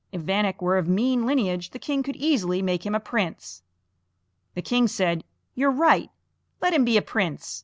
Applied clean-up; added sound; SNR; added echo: none; none; none; none.